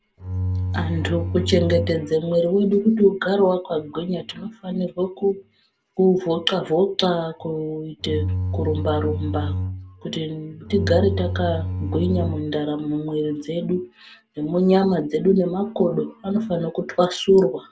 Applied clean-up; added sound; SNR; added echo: none; Bowed string instrument; 4 dB; none.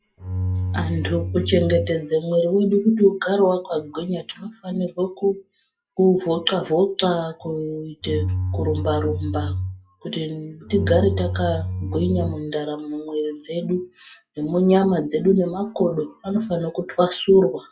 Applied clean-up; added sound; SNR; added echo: classical method log-MMSE.